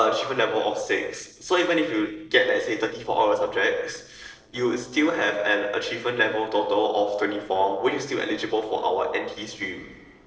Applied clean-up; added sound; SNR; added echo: neural separator model SepFormer DNS4.